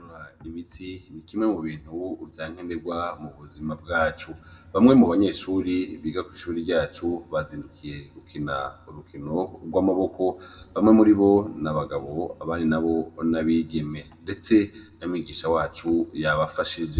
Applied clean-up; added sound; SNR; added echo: none; none; none; reverberation time 1.6 s.